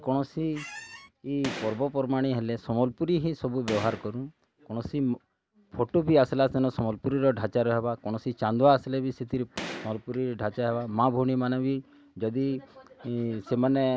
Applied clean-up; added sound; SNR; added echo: none; Gunshot, gunfire + Squeak; 14 dB; none.